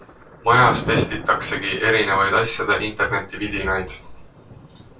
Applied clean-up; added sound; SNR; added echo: none; Thunder; 11 dB; reverberation time 0.2 s.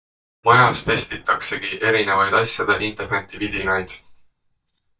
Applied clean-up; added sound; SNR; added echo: neural mask model DeepFilterNet 3.